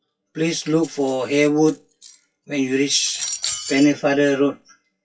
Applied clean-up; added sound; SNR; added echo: classical method WPE with log-MMSE.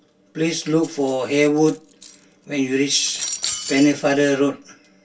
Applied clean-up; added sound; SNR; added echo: none; Cutlery, silverware; 12 dB; reverberation time 0.2 s.